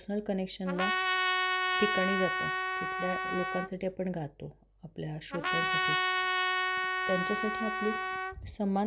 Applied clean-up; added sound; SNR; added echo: none; Trumpet; -4 dB; none.